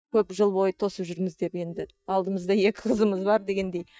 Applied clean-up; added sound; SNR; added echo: neural mask model DeepFilterNet 3.